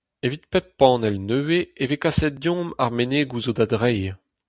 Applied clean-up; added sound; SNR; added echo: none; none; none; none.